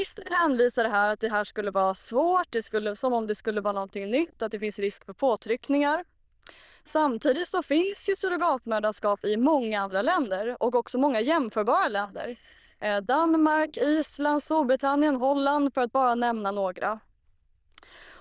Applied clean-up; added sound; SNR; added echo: neural diffusion model UNIVERSE++.